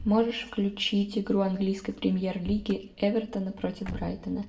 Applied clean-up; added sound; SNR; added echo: none; Slam / Car; 17 dB; reverberation time 0.7 s.